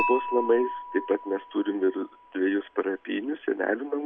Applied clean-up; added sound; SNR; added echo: none; Dishes, pots, and pans / Chink, clink; 9 dB; none.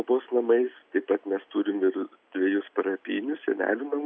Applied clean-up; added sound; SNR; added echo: none; none; none; none.